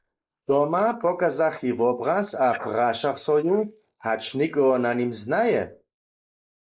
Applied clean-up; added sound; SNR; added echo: neural mask model Resemble Enhance denoiser.